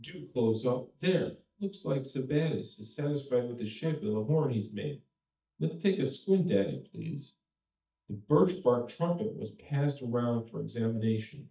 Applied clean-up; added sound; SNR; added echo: neural mask model DeepFilterNet 3.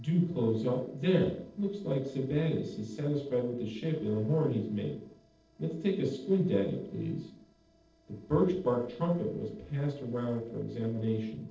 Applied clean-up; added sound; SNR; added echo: neural separator model SepFormer DNS4.